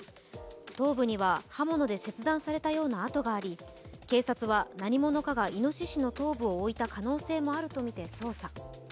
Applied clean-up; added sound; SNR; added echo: none; none; none; none.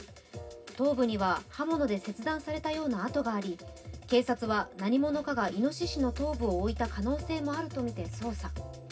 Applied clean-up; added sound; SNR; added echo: none; none; none; reverberation time 0.4 s.